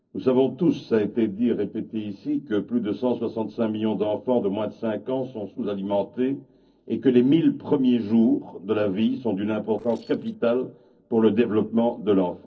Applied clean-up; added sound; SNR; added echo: neural separator model SepFormer DNS4.